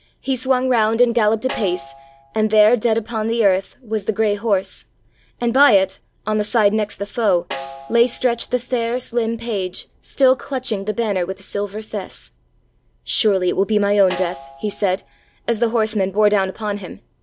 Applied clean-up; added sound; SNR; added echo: none; Snare drum; 16 dB; none.